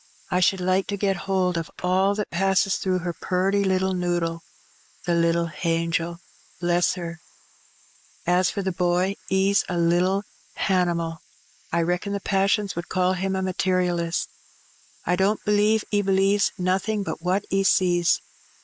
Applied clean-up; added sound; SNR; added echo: neural mask model Resemble Enhance denoiser.